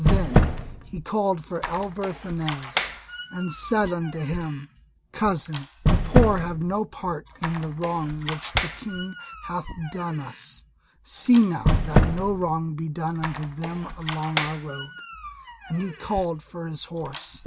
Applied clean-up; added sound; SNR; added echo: none; Squeak; 0 dB; none.